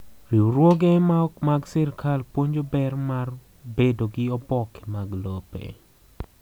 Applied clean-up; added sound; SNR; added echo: none; none; none; none.